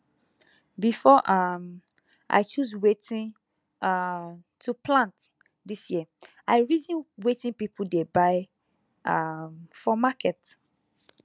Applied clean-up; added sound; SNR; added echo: none; none; none; none.